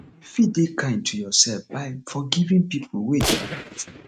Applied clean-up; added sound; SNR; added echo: neural mask model RNNoise.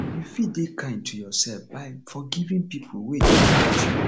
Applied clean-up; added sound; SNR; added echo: none; Gunshot, gunfire; -5 dB; none.